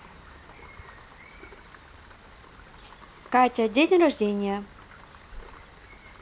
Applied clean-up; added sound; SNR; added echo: none; Rain; 19 dB; none.